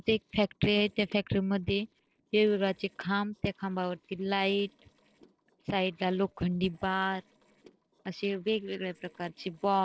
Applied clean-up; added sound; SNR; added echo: neural separator model SepFormer DNS4.